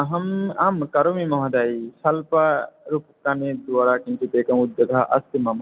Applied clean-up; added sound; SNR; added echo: none; none; none; none.